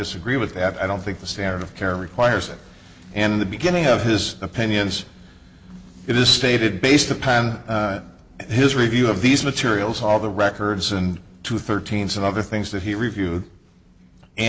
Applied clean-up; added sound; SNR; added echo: none; none; none; none.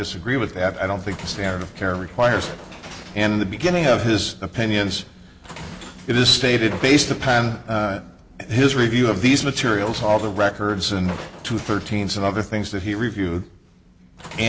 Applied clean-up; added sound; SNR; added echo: none; Train; 19 dB; none.